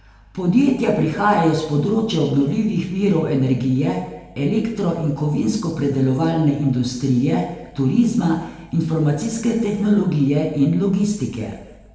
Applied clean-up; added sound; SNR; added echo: none; none; none; reverberation time 1.0 s.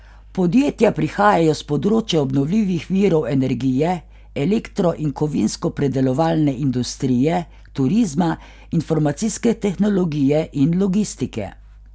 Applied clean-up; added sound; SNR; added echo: none; none; none; none.